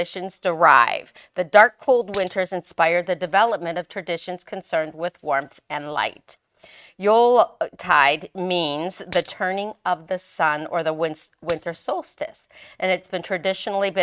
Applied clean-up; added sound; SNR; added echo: neural mask model RNNoise.